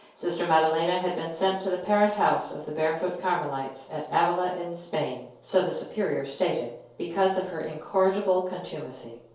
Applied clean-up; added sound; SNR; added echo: none; none; none; reverberation time 2.4 s.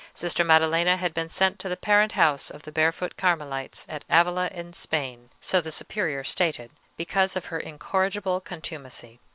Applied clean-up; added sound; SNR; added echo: none; none; none; none.